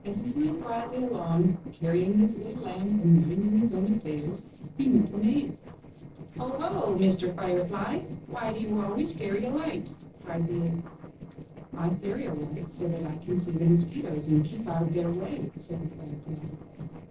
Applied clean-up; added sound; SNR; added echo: neural separator model SepFormer DNS4.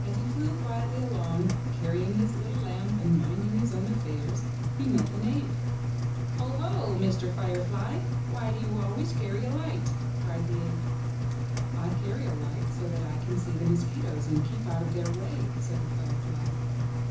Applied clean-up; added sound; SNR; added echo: none; Engine; -4 dB; reverberation time 0.6 s.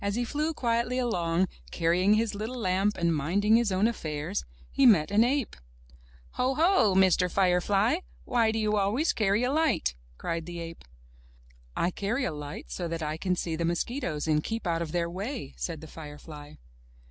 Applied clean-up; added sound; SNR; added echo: none; none; none; none.